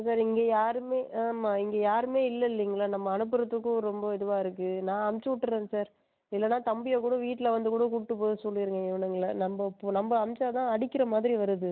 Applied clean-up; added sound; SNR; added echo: none; none; none; none.